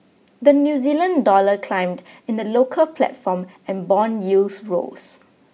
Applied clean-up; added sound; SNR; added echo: none; none; none; none.